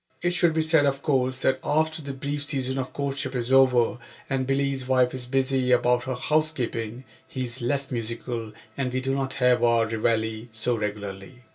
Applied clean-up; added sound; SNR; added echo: none; none; none; reverberation time 0.2 s.